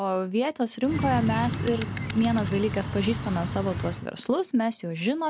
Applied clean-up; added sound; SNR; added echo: none; Bird; 4 dB; none.